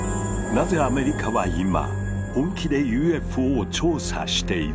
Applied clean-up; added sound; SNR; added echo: none; Electric guitar / Strum; 14 dB; none.